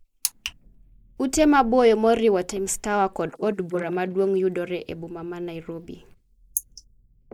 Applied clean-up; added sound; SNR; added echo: neural mask model Resemble Enhance denoiser.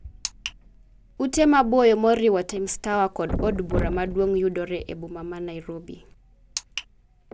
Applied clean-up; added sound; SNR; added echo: none; Thump, thud; 11 dB; none.